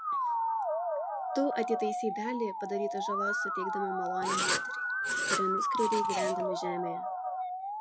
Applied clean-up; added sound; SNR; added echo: classical method log-MMSE.